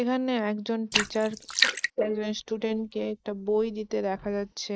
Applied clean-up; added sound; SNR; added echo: neural mask model Resemble Enhance denoiser.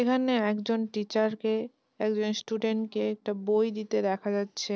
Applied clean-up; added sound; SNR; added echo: none; none; none; none.